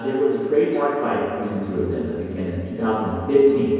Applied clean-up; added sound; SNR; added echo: none; none; none; reverberation time 2.2 s.